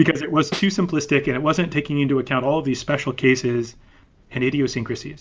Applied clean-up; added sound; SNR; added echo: none; Snare drum; 8 dB; none.